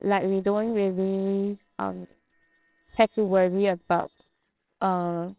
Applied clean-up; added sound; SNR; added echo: neural separator model SepFormer WHAMR!.